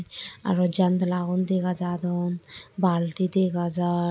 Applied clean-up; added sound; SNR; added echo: none; none; none; none.